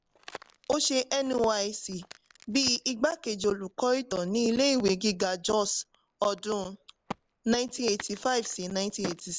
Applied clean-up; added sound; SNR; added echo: none; Crack; 19 dB; none.